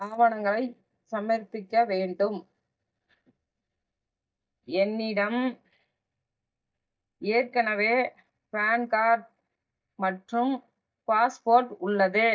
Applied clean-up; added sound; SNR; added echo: neural mask model DeepFilterNet 3.